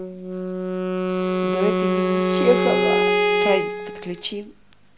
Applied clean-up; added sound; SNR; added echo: none; Bowed string instrument + Wind instrument, woodwind instrument; -5 dB; none.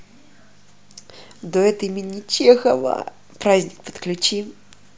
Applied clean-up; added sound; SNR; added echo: none; none; none; none.